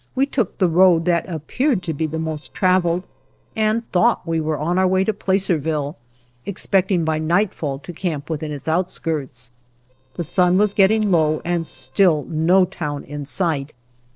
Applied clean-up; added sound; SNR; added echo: neural separator model SepFormer DNS4.